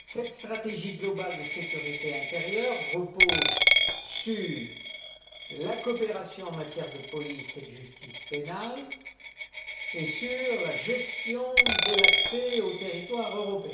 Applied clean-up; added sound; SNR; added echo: none; Coin (dropping); -3 dB; reverberation time 0.6 s.